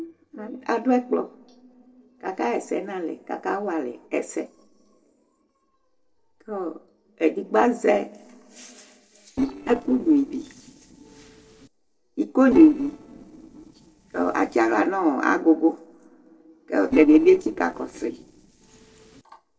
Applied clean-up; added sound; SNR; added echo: neural separator model SepFormer DNS4.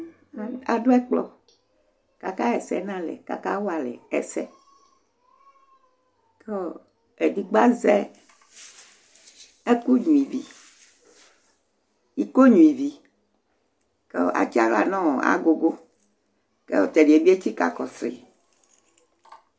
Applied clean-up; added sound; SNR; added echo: none; none; none; none.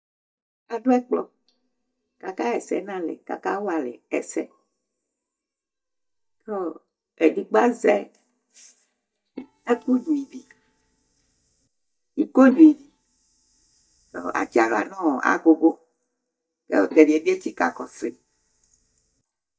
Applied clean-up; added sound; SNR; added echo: neural mask model DeepFilterNet 3.